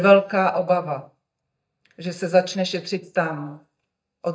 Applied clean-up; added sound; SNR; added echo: neural mask model DeepFilterNet 3.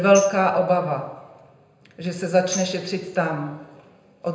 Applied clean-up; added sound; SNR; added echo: none; Tambourine; 15 dB; reverberation time 0.8 s.